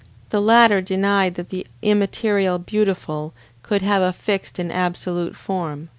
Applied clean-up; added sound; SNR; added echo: none; none; none; none.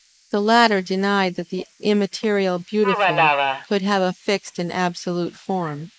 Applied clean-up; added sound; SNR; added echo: neural mask model Resemble Enhance denoiser.